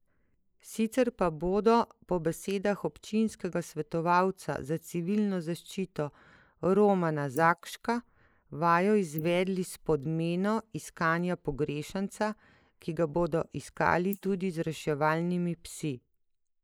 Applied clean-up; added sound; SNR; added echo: neural mask model Resemble Enhance denoiser.